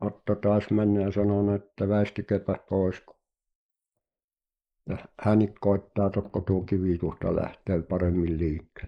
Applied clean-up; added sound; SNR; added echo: neural mask model Resemble Enhance denoiser.